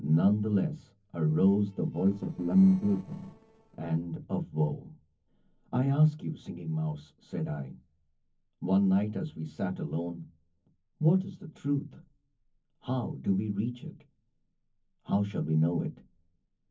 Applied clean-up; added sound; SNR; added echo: neural separator model SepFormer DNS4.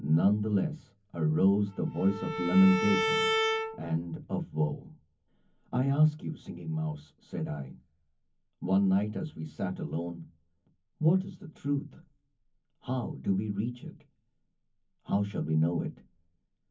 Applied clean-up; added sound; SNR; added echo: none; Bowed string instrument; 1 dB; reverberation time 0.3 s.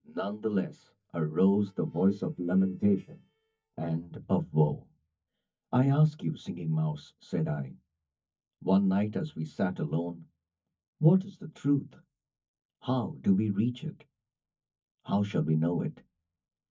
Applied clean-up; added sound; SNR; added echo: neural mask model DeepFilterNet 3.